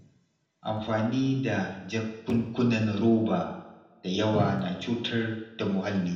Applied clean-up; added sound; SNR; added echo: none; none; none; reverberation time 0.8 s.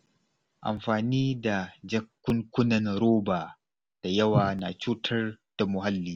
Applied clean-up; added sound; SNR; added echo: none; none; none; none.